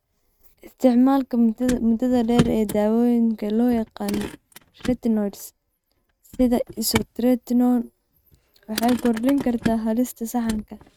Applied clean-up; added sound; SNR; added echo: neural mask model RNNoise.